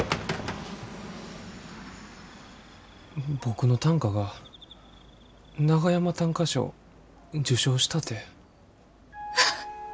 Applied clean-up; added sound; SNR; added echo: none; none; none; none.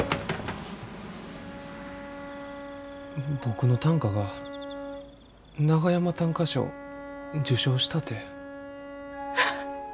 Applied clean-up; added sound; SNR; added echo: none; Bowed string instrument; 12 dB; none.